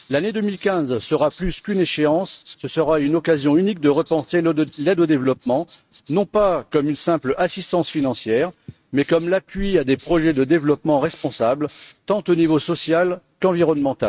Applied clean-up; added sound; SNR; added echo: neural mask model RNNoise.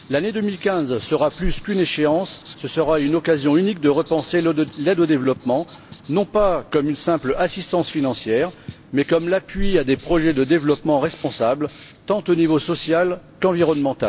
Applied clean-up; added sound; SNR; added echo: none; Writing; 16 dB; none.